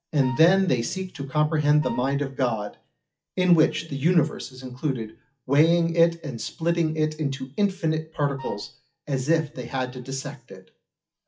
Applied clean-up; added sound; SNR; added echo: classical method WPE with log-MMSE.